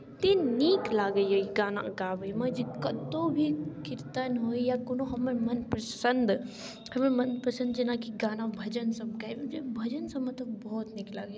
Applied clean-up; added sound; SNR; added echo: none; none; none; none.